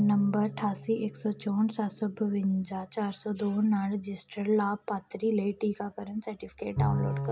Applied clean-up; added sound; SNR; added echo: none; Bowed string instrument; 9 dB; none.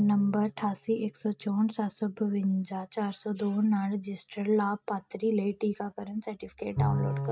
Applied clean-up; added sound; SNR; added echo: neural mask model RNNoise.